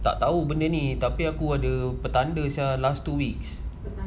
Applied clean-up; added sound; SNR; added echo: none; none; none; none.